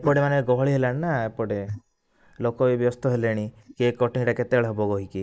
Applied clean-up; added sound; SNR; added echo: neural mask model Resemble Enhance denoiser.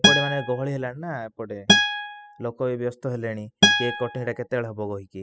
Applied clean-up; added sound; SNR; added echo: classical method spectral subtraction.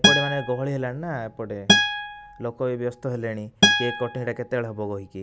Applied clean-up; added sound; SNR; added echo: none; Acoustic guitar; -4 dB; none.